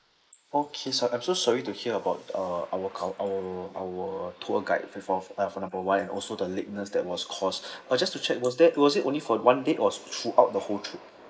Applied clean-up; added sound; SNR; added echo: neural mask model Resemble Enhance denoiser.